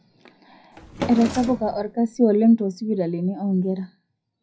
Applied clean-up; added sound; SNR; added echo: classical method WPE with log-MMSE.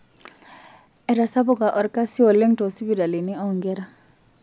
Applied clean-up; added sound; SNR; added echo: none; none; none; none.